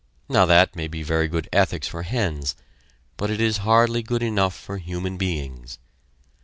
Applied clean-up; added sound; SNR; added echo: none; none; none; none.